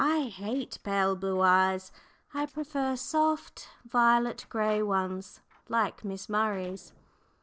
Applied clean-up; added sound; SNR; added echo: neural separator model SepFormer DNS4.